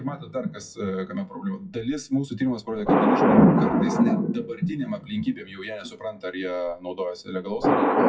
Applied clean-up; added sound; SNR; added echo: classical method WPE with log-MMSE.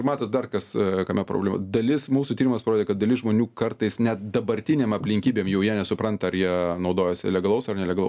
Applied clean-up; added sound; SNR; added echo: none; none; none; none.